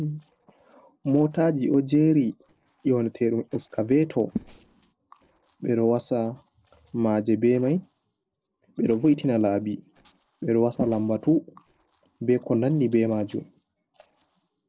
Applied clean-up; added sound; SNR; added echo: neural separator model SepFormer DNS4.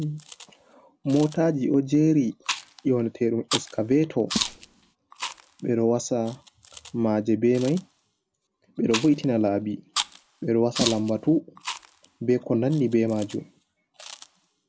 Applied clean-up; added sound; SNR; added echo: none; Chewing, mastication; 11 dB; none.